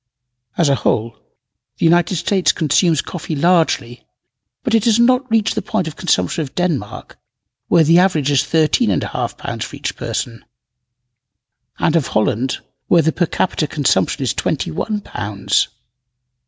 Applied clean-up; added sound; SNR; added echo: none; none; none; none.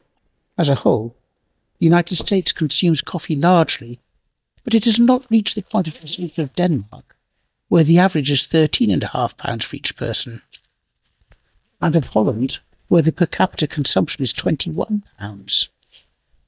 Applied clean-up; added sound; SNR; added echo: neural mask model DeepFilterNet 3.